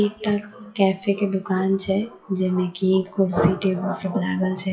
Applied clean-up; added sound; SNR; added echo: classical method WPE with log-MMSE.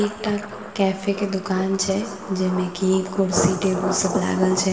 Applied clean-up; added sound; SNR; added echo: none; Thunder; 8 dB; reverberation time 2.3 s.